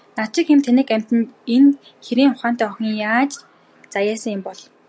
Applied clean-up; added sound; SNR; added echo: none; none; none; none.